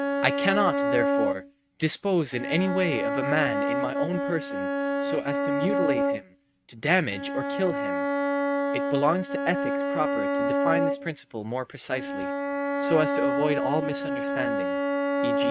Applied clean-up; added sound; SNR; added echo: neural mask model RNNoise.